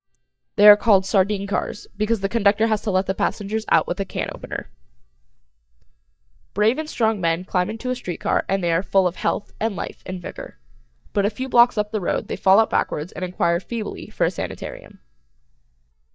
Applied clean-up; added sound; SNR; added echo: neural mask model DeepFilterNet 3.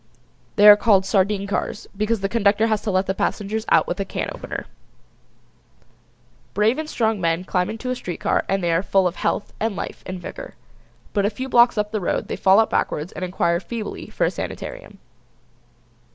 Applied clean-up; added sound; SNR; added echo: none; none; none; none.